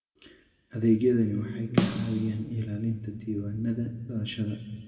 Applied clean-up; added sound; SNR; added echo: none; Snare drum; 3 dB; reverberation time 1.9 s.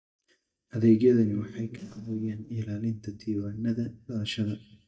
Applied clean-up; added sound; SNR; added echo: neural mask model DeepFilterNet 3.